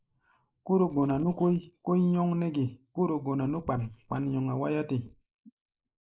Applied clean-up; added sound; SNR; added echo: neural mask model Resemble Enhance denoiser.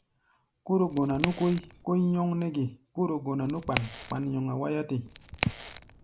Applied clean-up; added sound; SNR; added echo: none; Crack; 8 dB; none.